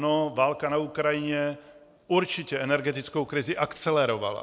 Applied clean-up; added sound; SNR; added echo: neural separator model SepFormer DNS4.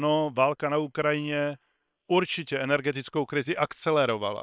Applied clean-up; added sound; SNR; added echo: neural separator model SepFormer WHAM!.